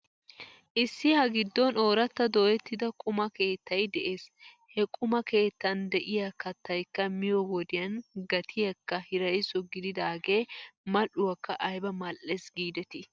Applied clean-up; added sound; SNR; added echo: none; none; none; none.